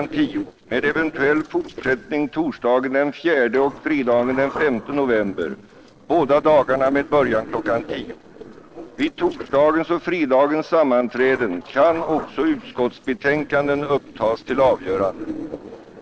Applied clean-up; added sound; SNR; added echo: neural separator model SepFormer DNS4.